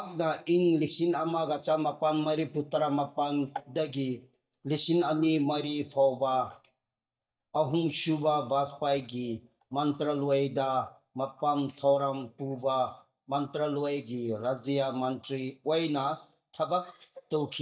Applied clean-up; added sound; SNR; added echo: neural mask model DeepFilterNet 3.